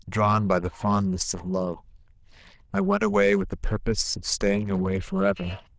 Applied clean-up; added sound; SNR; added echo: neural diffusion model UNIVERSE++.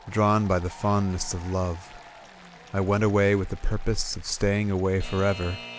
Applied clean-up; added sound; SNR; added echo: none; Alarm / Clock + Applause; 20 dB; none.